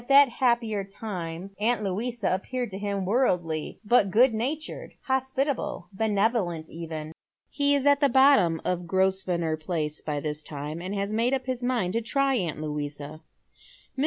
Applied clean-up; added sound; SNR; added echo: none; none; none; none.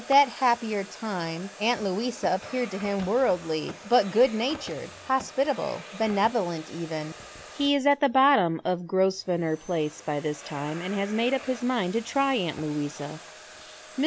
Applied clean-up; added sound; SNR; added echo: none; Domestic sounds, home sounds; 17 dB; none.